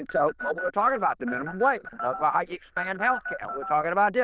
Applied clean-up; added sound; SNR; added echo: neural diffusion model UNIVERSE++.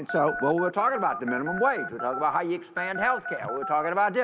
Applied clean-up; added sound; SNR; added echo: none; Telephone; 7 dB; none.